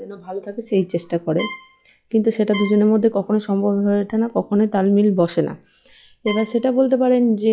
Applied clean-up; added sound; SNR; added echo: classical method log-MMSE.